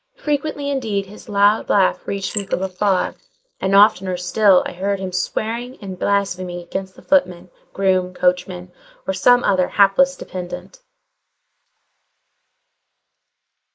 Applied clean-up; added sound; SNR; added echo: neural mask model Resemble Enhance denoiser.